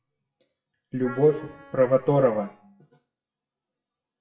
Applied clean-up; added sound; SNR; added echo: classical method WPE with log-MMSE.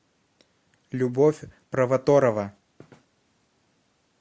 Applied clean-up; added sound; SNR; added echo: none; none; none; none.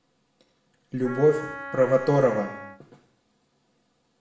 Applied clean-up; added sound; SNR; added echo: none; Wind instrument, woodwind instrument; 12 dB; reverberation time 0.7 s.